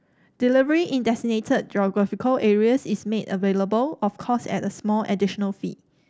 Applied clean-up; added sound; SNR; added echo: none; none; none; none.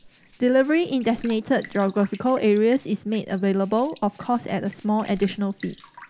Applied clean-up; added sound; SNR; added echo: neural mask model Resemble Enhance denoiser.